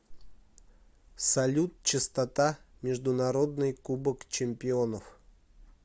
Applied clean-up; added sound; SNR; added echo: none; none; none; none.